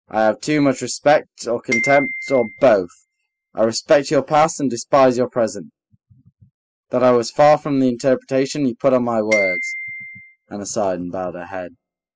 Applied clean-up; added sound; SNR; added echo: classical method spectral subtraction.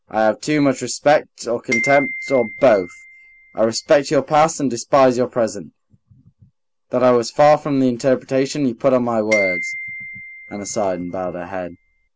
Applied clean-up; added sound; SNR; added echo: none; Glockenspiel; 10 dB; none.